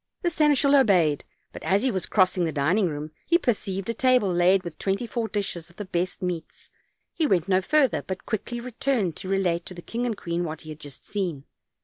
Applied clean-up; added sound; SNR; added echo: none; none; none; none.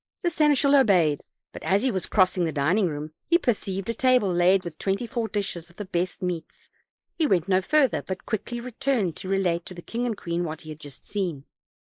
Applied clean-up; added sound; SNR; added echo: neural mask model Resemble Enhance denoiser.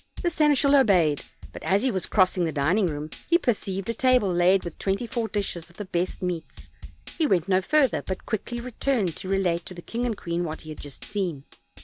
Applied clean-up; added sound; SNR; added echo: none; Drum kit; 16 dB; none.